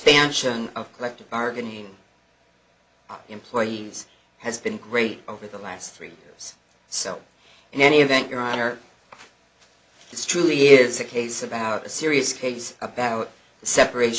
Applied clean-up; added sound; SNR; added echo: none; none; none; none.